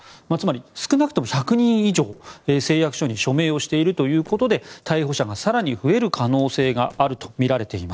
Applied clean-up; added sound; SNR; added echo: neural separator model SepFormer DNS4.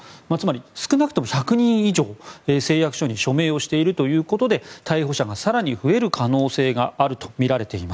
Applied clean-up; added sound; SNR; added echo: none; none; none; none.